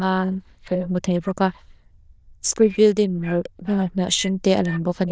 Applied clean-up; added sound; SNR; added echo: neural diffusion model UNIVERSE++.